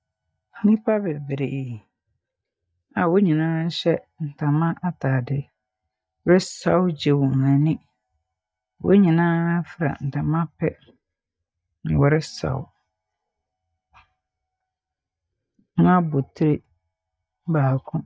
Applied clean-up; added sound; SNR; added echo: neural mask model DeepFilterNet 3.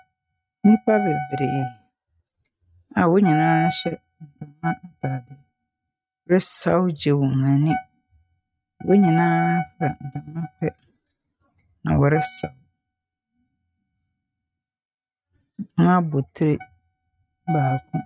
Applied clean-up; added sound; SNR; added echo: neural mask model RNNoise.